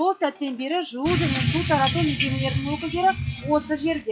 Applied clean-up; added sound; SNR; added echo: classical method WPE with log-MMSE.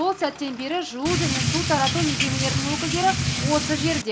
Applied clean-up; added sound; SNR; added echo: none; Drip / Rain; -1 dB; reverberation time 1.2 s.